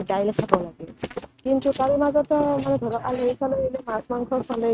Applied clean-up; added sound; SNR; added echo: neural mask model RNNoise.